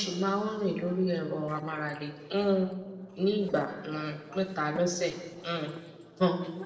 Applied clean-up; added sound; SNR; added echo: neural separator model SepFormer DNS4.